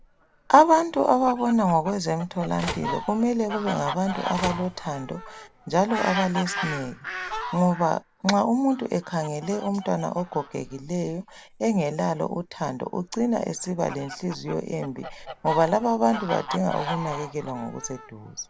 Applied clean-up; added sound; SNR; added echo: none; Fowl + Telephone; 11 dB; none.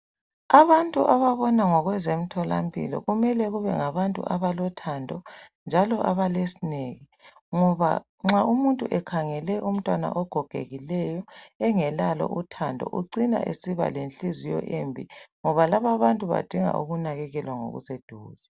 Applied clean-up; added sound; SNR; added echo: none; none; none; none.